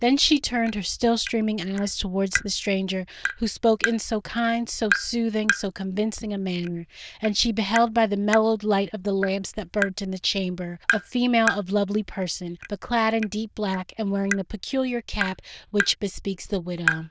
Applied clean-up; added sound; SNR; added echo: neural diffusion model UNIVERSE++.